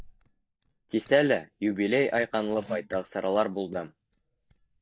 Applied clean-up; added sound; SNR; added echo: neural mask model DeepFilterNet 3.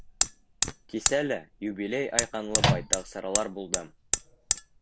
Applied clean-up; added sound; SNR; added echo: none; Microwave oven + Hammer; -4 dB; none.